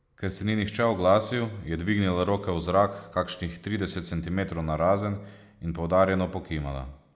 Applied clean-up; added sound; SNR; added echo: none; none; none; none.